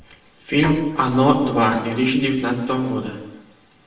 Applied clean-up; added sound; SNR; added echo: none; Bowed string instrument; 17 dB; reverberation time 0.9 s.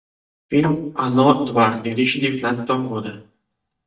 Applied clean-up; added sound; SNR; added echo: neural mask model DeepFilterNet 3.